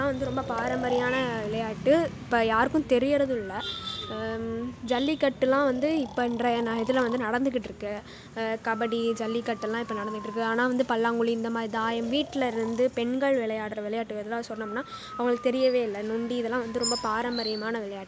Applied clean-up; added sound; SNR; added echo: none; Breathing; 17 dB; none.